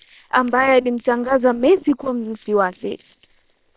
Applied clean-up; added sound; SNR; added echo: neural separator model SepFormer WHAM!.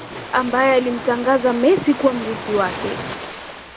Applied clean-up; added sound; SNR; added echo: none; Ocean; 11 dB; none.